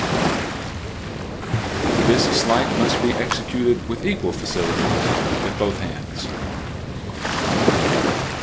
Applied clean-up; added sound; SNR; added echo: none; Waves, surf; -4 dB; none.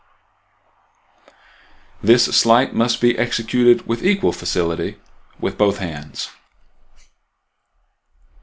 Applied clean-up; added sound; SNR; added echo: none; none; none; none.